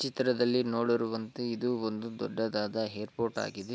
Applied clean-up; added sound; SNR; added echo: none; none; none; none.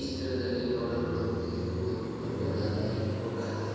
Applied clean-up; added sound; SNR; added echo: none; Car passing by; -1 dB; reverberation time 2.1 s.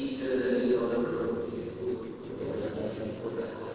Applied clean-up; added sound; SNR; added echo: neural separator model SepFormer DNS4.